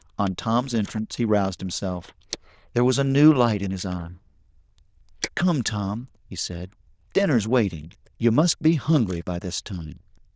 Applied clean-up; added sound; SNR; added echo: neural diffusion model UNIVERSE++.